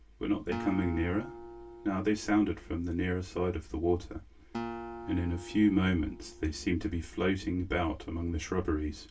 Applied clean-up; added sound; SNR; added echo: none; Acoustic guitar; 14 dB; reverberation time 0.1 s.